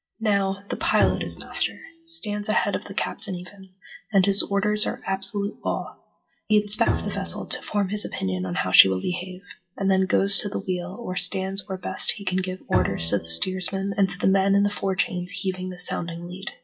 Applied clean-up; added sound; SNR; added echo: classical method WPE with log-MMSE.